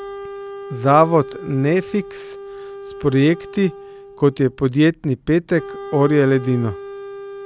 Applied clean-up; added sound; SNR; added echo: none; Wind instrument, woodwind instrument; 14 dB; none.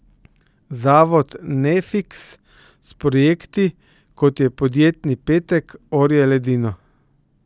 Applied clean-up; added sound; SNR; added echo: none; none; none; none.